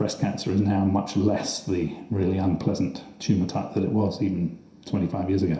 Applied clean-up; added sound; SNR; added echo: none; none; none; reverberation time 0.7 s.